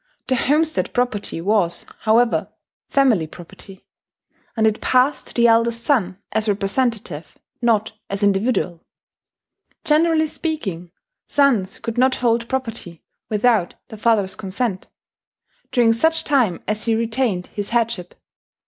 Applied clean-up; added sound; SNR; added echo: none; none; none; none.